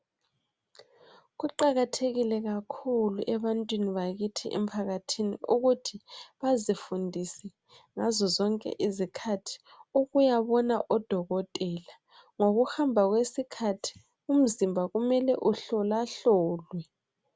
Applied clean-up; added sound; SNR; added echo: none; none; none; none.